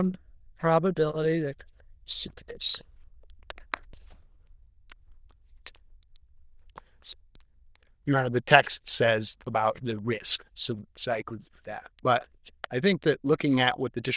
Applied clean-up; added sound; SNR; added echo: neural diffusion model UNIVERSE++.